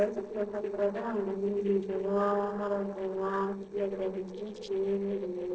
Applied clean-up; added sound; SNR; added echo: neural separator model SepFormer DNS4.